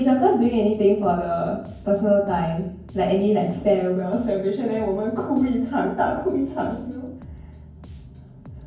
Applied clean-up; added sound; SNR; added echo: none; Bass guitar; 19 dB; reverberation time 0.9 s.